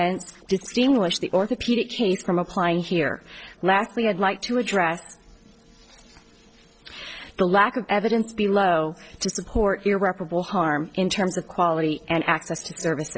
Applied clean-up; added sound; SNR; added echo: neural separator model SepFormer DNS4.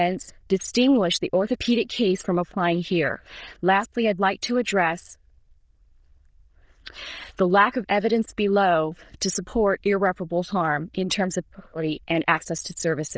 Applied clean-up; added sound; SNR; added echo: neural diffusion model UNIVERSE++.